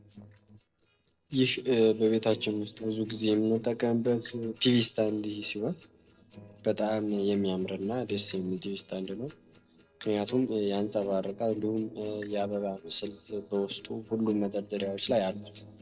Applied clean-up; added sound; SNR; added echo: neural separator model SepFormer DNS4.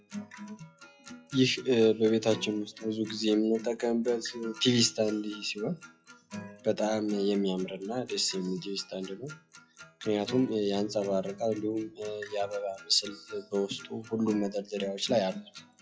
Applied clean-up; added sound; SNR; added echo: classical method WPE with log-MMSE.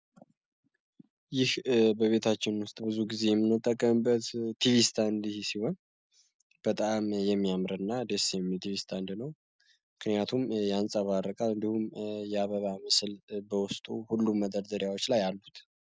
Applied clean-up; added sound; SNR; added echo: none; none; none; none.